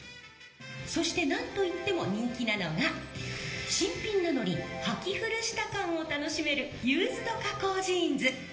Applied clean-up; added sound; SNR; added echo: none; none; none; reverberation time 1.4 s.